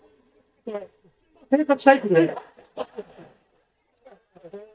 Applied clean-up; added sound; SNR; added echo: neural mask model DeepFilterNet 3.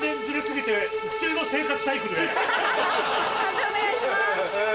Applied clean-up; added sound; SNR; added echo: none; Bowed string instrument; 5 dB; none.